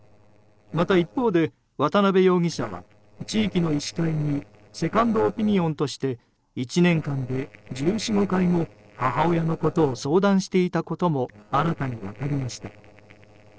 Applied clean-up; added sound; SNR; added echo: neural separator model SepFormer DNS4.